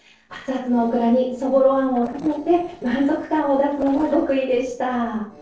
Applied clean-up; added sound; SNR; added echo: neural separator model SepFormer DNS4.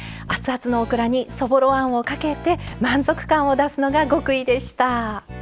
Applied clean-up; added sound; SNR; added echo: none; none; none; none.